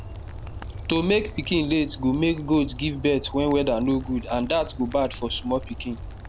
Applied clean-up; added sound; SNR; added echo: none; Rain; 12 dB; none.